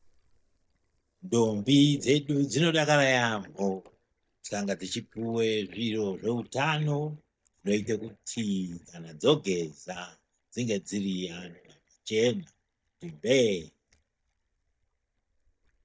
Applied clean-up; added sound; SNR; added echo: neural mask model DeepFilterNet 3.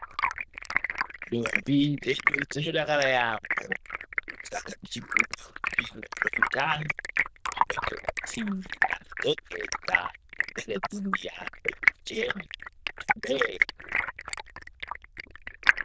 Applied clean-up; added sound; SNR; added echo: neural diffusion model UNIVERSE++.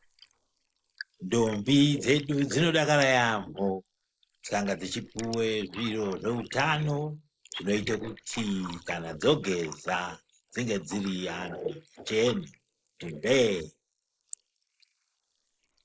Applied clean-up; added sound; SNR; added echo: neural mask model Resemble Enhance denoiser.